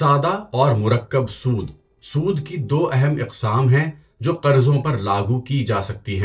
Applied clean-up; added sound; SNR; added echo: neural separator model SepFormer DNS4.